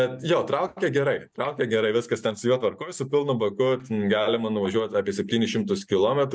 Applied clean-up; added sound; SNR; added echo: neural mask model DeepFilterNet 3.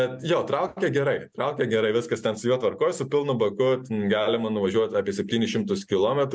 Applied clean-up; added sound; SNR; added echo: none; none; none; none.